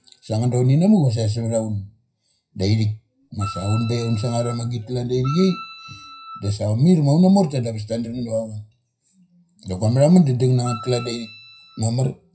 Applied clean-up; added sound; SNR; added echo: classical method WPE with log-MMSE.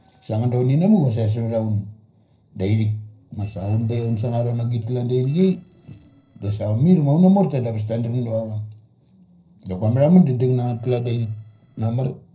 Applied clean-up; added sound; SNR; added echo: neural separator model SepFormer DNS4.